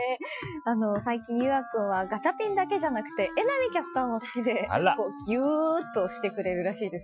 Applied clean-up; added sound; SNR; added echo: classical method Wiener filter.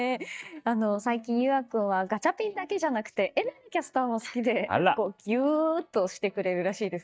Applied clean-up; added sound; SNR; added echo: neural mask model DeepFilterNet 3.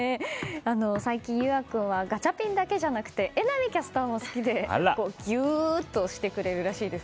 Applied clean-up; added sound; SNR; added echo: none; none; none; none.